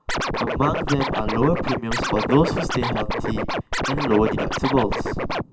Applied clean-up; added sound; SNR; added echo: none; Scratching (performance technique); 1 dB; reverberation time 0.4 s.